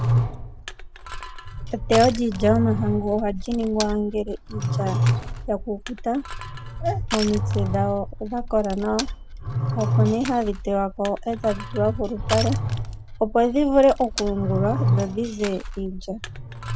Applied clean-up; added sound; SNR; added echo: none; Crushing + Growling; 2 dB; none.